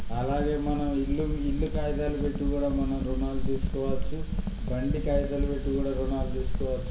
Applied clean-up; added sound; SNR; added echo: none; Fire; -1 dB; reverberation time 0.7 s.